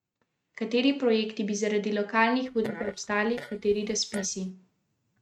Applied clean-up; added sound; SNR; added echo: neural mask model RNNoise.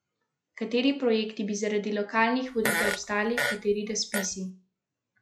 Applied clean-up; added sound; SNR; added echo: classical method log-MMSE.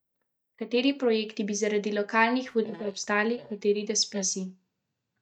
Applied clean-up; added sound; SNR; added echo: neural mask model DeepFilterNet 3.